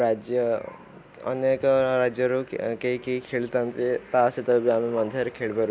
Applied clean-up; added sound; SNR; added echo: none; none; none; none.